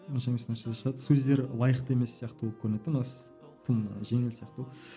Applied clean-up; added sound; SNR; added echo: none; none; none; none.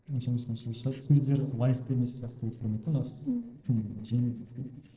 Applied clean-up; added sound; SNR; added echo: neural separator model SepFormer DNS4.